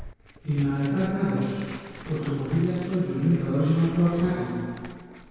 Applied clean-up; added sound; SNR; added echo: none; Tearing; 19 dB; reverberation time 2.0 s.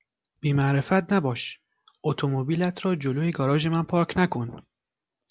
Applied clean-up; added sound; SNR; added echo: none; none; none; none.